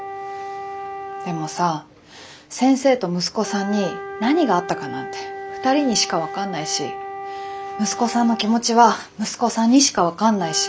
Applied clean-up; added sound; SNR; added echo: none; Wind instrument, woodwind instrument; 11 dB; none.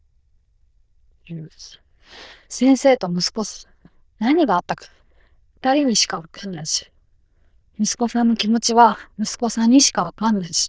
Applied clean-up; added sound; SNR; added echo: neural diffusion model UNIVERSE++.